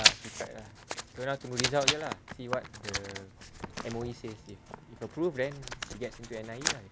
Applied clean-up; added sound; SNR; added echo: none; Writing; -2 dB; none.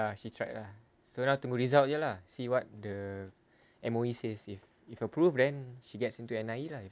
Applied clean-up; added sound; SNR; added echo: none; none; none; none.